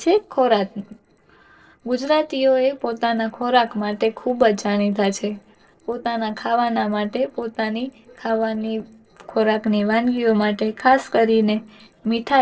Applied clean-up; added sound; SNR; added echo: neural separator model SepFormer DNS4.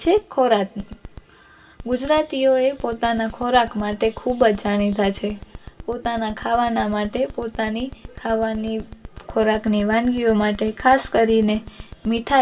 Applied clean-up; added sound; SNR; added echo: none; Alarm; 15 dB; reverberation time 0.2 s.